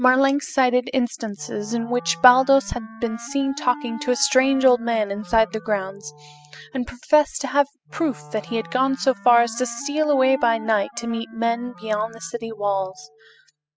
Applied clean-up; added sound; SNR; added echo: classical method spectral subtraction.